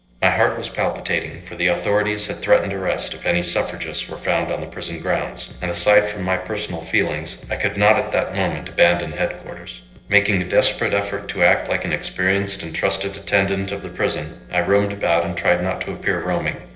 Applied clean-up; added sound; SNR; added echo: neural separator model SepFormer DNS4.